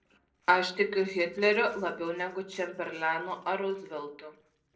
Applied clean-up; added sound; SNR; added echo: neural separator model SepFormer DNS4.